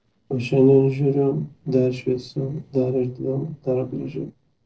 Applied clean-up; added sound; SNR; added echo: neural separator model SepFormer DNS4.